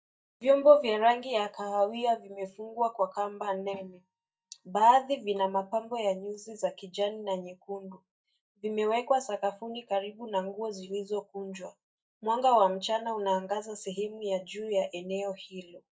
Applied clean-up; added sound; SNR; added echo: neural mask model DeepFilterNet 3.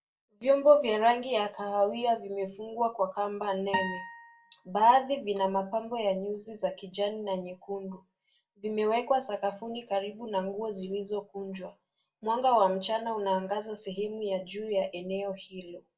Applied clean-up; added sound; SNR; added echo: none; Acoustic guitar; 7 dB; reverberation time 0.2 s.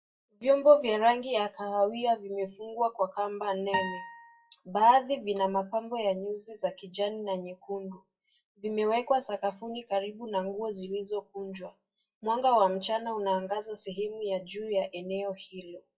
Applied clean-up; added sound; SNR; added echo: classical method WPE with log-MMSE.